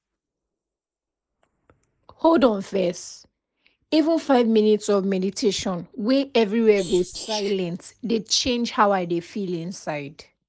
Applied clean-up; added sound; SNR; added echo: neural mask model Resemble Enhance denoiser.